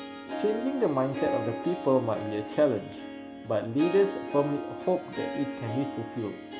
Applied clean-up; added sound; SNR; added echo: none; Harp; 8 dB; none.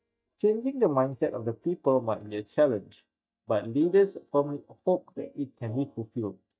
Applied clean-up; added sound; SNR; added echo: neural mask model DeepFilterNet 3.